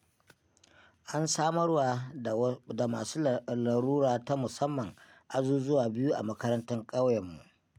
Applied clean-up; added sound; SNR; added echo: none; none; none; none.